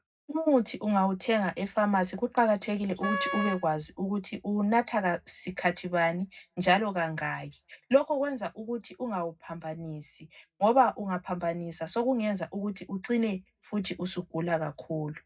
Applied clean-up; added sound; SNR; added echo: none; Wind instrument, woodwind instrument; 6 dB; reverberation time 0.3 s.